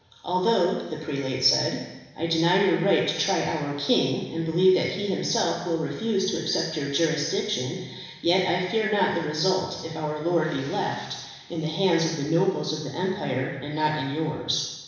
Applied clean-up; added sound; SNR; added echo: none; none; none; reverberation time 1.0 s.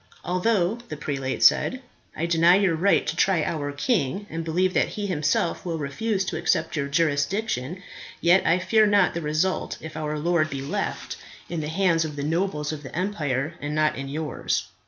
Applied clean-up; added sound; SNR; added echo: none; none; none; none.